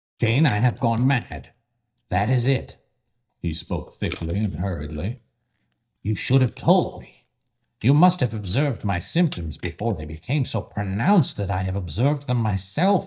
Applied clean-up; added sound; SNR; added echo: neural mask model DeepFilterNet 3.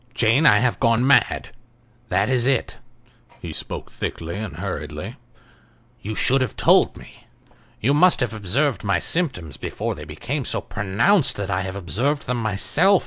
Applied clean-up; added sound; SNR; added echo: none; none; none; none.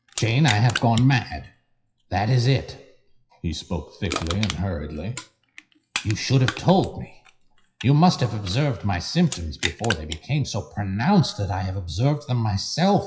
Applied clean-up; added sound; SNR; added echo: classical method WPE with log-MMSE.